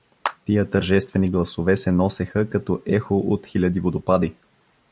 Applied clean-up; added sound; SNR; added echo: none; Clapping; 13 dB; none.